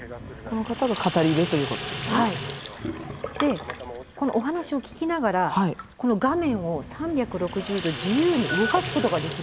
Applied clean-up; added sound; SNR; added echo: none; Sink (filling or washing); 8 dB; none.